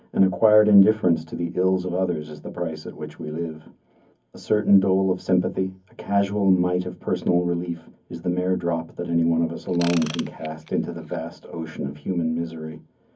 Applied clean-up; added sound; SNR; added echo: none; Ratchet, pawl / Tools; 16 dB; reverberation time 0.3 s.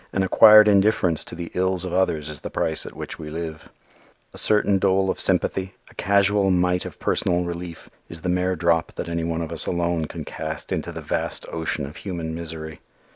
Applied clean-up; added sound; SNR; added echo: none; none; none; none.